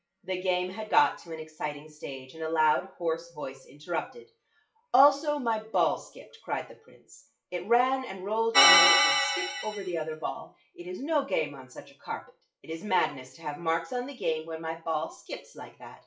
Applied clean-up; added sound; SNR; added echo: classical method WPE with log-MMSE.